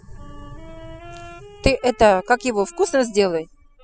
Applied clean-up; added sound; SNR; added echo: classical method spectral subtraction.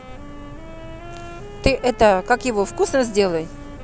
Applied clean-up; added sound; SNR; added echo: none; Wind instrument, woodwind instrument; 18 dB; none.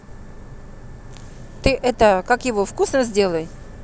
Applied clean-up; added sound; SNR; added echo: none; none; none; none.